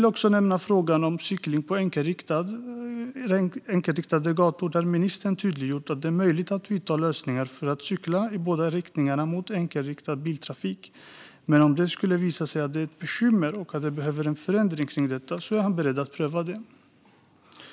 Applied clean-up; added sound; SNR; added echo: none; none; none; none.